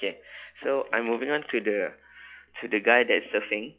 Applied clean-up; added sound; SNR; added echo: classical method log-MMSE.